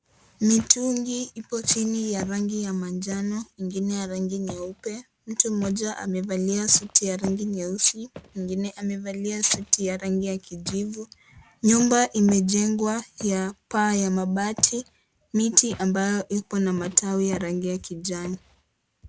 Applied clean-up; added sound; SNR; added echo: none; Walk, footsteps; 19 dB; none.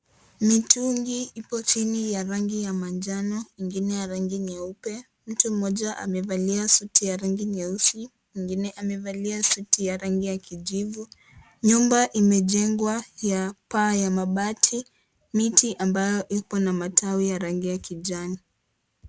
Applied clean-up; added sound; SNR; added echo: none; none; none; none.